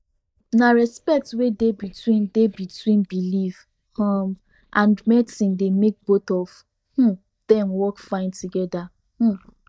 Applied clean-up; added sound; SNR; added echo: neural mask model DeepFilterNet 3.